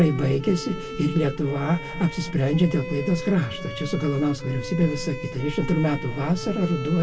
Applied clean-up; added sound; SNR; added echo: none; Bowed string instrument; 12 dB; reverberation time 1.7 s.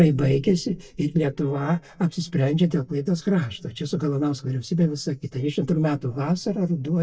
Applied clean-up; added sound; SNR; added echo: neural mask model DeepFilterNet 3.